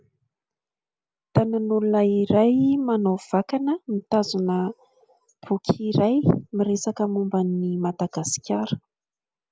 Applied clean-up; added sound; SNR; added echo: none; none; none; none.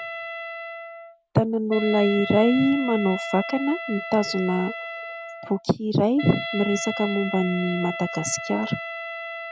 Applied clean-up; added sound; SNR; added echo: none; Wind instrument, woodwind instrument; 9 dB; none.